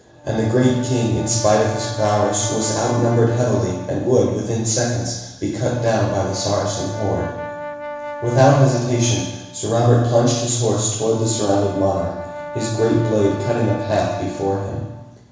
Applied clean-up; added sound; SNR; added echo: none; Brass instrument; 13 dB; reverberation time 1.1 s.